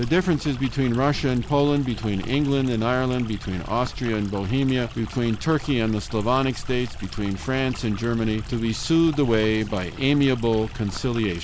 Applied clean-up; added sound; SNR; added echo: none; Stream; 11 dB; none.